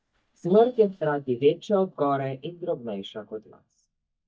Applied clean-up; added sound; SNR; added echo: neural mask model DeepFilterNet 3.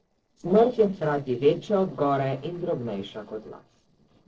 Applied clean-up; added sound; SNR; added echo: neural separator model SepFormer DNS4.